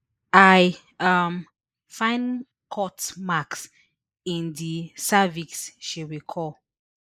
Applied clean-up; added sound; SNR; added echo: neural mask model Resemble Enhance denoiser.